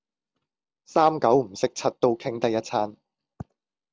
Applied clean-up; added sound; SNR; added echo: none; none; none; none.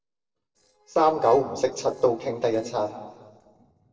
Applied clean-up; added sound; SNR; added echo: neural separator model SepFormer DNS4.